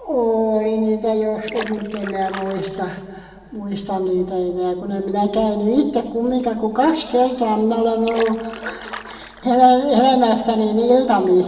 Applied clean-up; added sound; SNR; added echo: none; Splash, splatter; 15 dB; reverberation time 1.8 s.